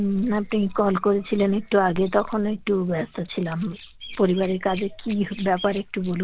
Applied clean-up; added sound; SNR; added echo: none; Keys jangling; 13 dB; none.